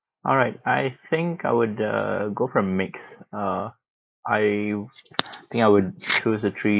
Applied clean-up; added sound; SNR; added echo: neural mask model Resemble Enhance denoiser.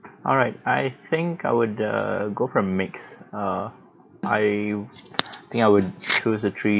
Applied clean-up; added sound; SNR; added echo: none; Snare drum; 11 dB; none.